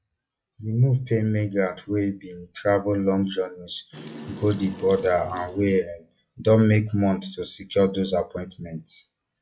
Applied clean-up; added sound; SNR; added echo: classical method log-MMSE.